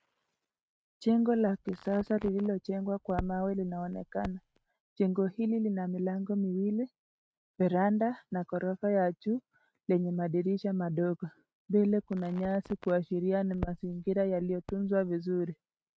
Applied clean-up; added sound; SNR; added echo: neural mask model RNNoise.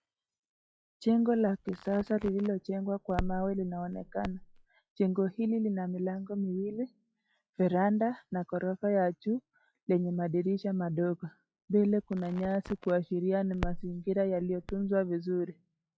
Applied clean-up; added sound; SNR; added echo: classical method log-MMSE.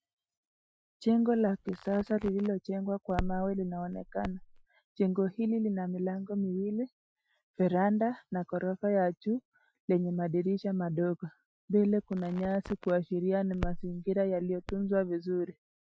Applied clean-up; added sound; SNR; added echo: classical method Wiener filter.